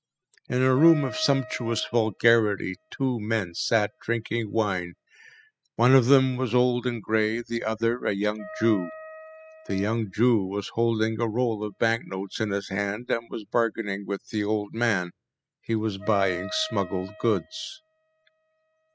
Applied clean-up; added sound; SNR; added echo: classical method spectral subtraction.